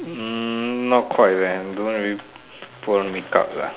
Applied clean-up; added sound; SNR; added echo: none; none; none; none.